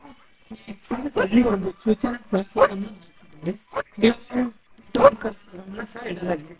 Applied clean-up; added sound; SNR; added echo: neural separator model SepFormer WHAMR!.